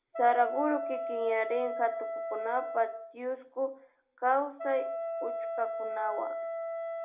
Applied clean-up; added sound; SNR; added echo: none; Wind instrument, woodwind instrument; 4 dB; reverberation time 0.3 s.